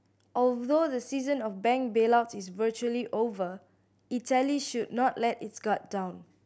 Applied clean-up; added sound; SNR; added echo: none; none; none; none.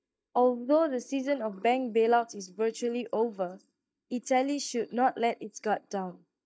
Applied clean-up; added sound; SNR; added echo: neural mask model DeepFilterNet 3.